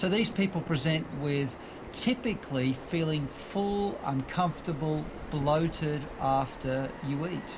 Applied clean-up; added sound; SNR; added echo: none; Bird vocalization, bird call, bird song; 12 dB; none.